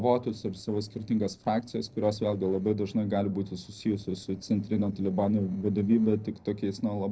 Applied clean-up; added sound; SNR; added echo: neural separator model SepFormer DNS4.